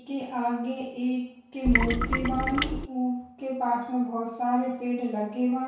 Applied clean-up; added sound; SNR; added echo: none; Trickle, dribble / Water tap, faucet; -2 dB; reverberation time 0.6 s.